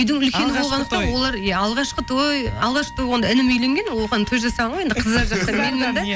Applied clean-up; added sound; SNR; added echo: none; Wind instrument, woodwind instrument; 18 dB; none.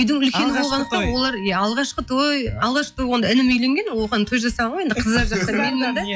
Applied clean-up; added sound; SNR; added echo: classical method log-MMSE.